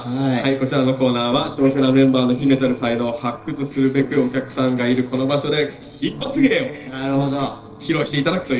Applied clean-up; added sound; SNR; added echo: neural separator model SepFormer DNS4.